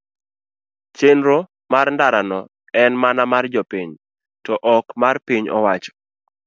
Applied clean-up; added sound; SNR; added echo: none; none; none; none.